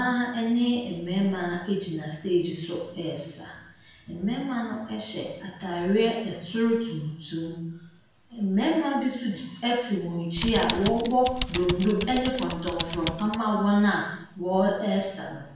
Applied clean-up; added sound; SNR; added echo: none; Typing; 6 dB; reverberation time 0.7 s.